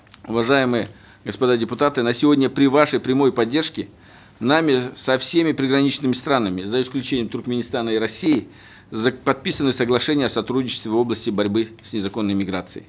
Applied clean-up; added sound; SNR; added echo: none; none; none; none.